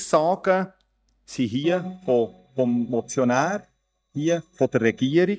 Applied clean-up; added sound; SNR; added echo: neural mask model DeepFilterNet 3.